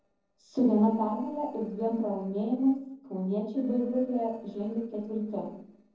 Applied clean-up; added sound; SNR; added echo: neural separator model SepFormer DNS4.